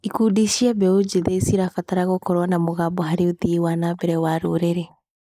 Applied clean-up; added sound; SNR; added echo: neural mask model Resemble Enhance denoiser.